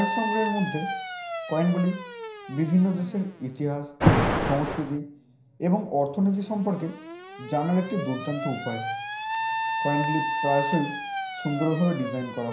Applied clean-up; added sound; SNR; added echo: none; Alarm; 3 dB; reverberation time 0.5 s.